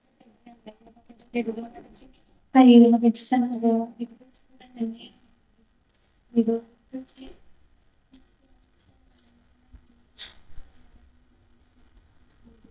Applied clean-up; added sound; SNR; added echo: neural mask model DeepFilterNet 3.